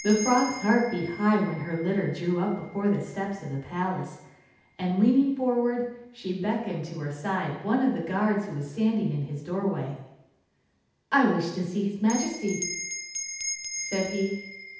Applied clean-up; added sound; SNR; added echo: none; Bell; 14 dB; reverberation time 0.8 s.